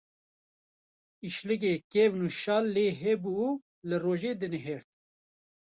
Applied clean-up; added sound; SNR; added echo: none; none; none; none.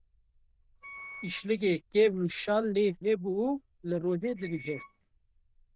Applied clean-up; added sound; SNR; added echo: neural diffusion model UNIVERSE++.